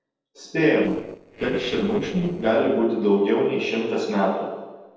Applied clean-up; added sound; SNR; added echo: neural separator model SepFormer DNS4.